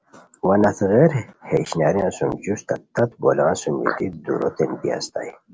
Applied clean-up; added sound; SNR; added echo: none; none; none; none.